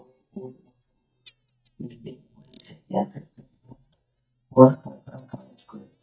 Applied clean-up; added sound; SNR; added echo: neural mask model DeepFilterNet 3.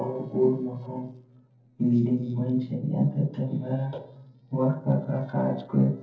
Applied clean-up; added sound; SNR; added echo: neural separator model SepFormer DNS4.